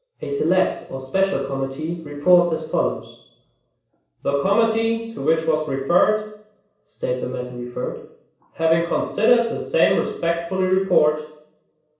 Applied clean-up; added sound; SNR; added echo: none; none; none; reverberation time 0.7 s.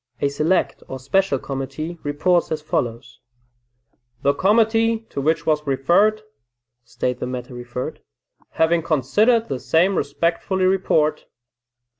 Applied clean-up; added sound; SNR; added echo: none; none; none; none.